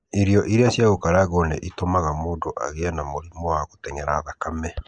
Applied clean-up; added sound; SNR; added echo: neural mask model Resemble Enhance denoiser.